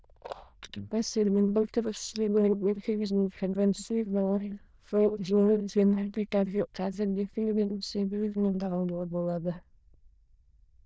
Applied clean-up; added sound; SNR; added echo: neural diffusion model UNIVERSE++.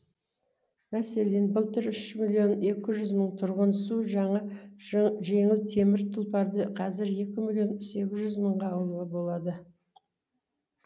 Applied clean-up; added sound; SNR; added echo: none; none; none; none.